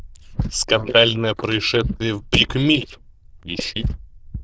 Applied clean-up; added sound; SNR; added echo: neural diffusion model UNIVERSE++.